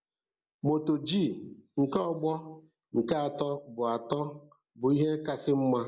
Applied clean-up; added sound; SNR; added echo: none; none; none; none.